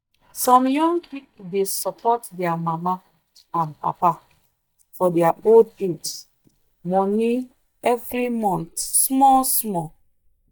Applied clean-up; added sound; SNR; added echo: neural mask model DeepFilterNet 3.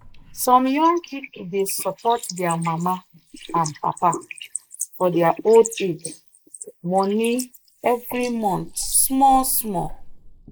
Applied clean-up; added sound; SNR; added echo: neural mask model Resemble Enhance denoiser.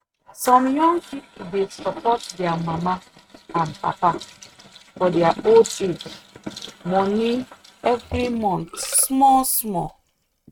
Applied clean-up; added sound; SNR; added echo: neural mask model RNNoise.